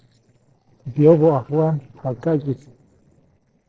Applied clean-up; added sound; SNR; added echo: neural separator model SepFormer DNS4.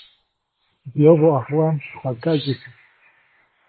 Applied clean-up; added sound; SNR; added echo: neural mask model Resemble Enhance denoiser.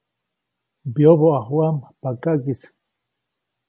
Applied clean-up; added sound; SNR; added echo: none; none; none; none.